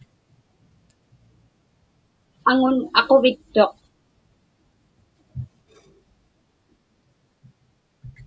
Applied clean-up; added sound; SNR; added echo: none; none; none; none.